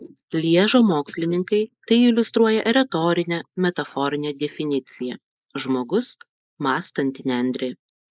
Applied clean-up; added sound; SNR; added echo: neural mask model Resemble Enhance denoiser.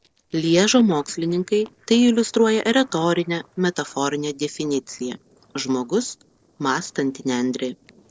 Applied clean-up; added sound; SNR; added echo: neural separator model SepFormer DNS4.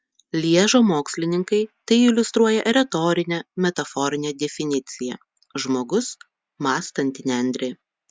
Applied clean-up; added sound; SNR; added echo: none; none; none; none.